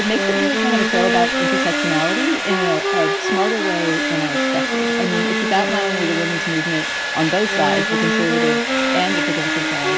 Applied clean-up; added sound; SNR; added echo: none; Domestic sounds, home sounds + Wind instrument, woodwind instrument; -3 dB; none.